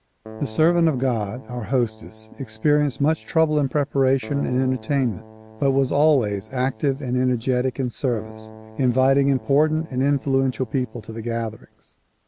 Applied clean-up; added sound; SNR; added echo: none; Keyboard (musical); 20 dB; none.